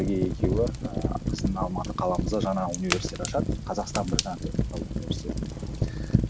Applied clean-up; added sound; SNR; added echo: none; Fire; -2 dB; none.